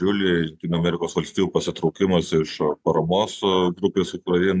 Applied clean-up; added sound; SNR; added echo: none; none; none; none.